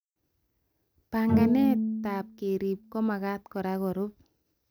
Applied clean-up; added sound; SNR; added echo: none; Bowed string instrument; 1 dB; none.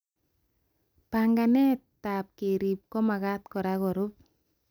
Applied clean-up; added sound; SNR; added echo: none; none; none; none.